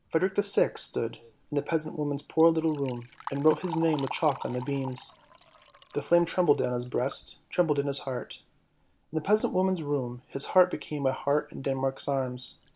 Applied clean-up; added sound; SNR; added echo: none; Liquid; 19 dB; none.